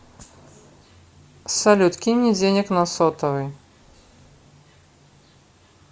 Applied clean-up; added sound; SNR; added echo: none; none; none; none.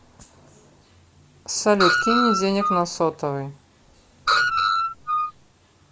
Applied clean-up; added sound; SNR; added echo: none; Screech; -4 dB; none.